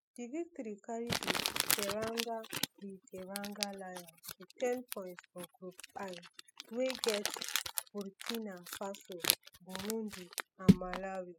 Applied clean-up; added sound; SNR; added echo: classical method spectral subtraction.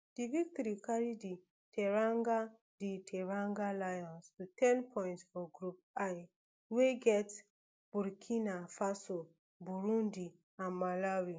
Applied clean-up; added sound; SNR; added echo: none; none; none; none.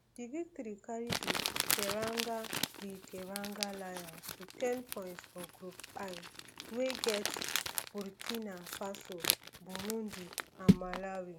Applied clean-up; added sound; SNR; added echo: none; Crumpling, crinkling; -4 dB; none.